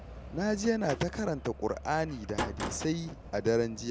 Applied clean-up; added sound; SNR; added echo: none; Slam + Alarm / Truck; 10 dB; none.